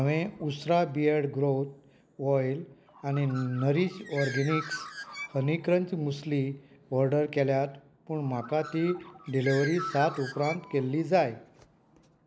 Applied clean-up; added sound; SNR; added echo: none; Bird; 15 dB; none.